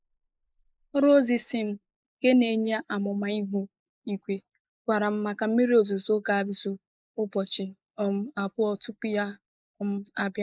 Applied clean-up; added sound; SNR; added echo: neural mask model Resemble Enhance denoiser.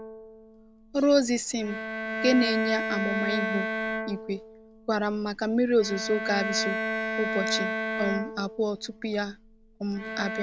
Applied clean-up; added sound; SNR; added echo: none; Bowed string instrument; 4 dB; none.